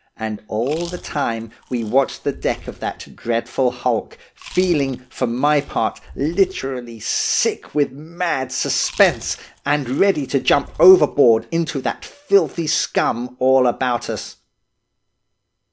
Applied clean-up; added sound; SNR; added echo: none; Chewing, mastication; 20 dB; none.